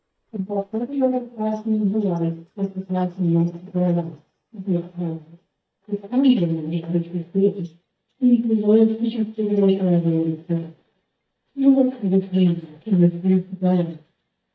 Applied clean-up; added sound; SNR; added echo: neural mask model DeepFilterNet 3.